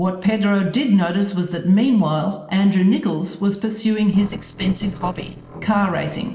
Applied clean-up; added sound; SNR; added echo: neural separator model SepFormer DNS4.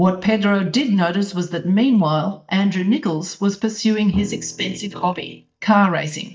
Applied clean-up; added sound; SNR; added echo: neural mask model DeepFilterNet 3.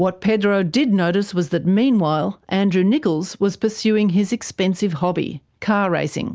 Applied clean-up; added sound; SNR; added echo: none; none; none; none.